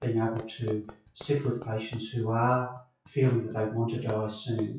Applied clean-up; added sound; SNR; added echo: classical method WPE with log-MMSE.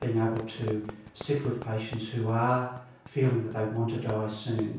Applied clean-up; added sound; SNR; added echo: none; Fireworks; 17 dB; reverberation time 0.6 s.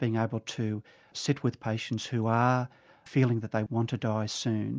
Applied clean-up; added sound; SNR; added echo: none; none; none; none.